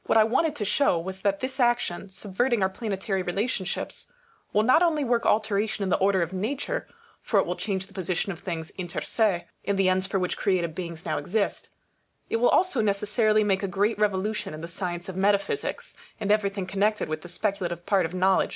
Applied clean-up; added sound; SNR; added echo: none; none; none; none.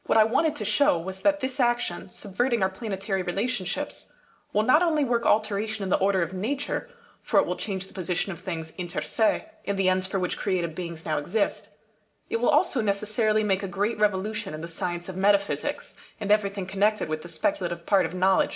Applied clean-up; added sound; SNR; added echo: none; none; none; reverberation time 0.4 s.